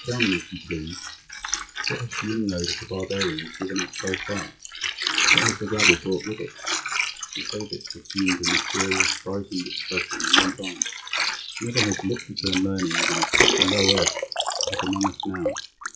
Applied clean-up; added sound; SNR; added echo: classical method WPE with log-MMSE.